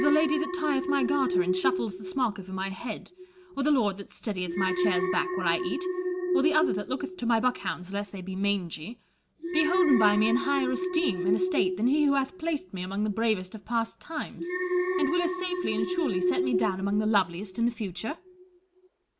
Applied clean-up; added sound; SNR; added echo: none; Alarm; 3 dB; none.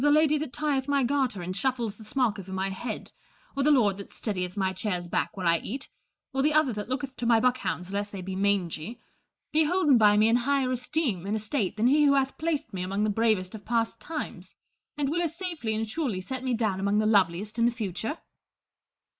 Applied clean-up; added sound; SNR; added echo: neural mask model Resemble Enhance denoiser.